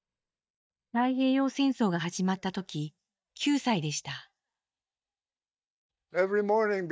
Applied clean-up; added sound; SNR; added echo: neural mask model DeepFilterNet 3.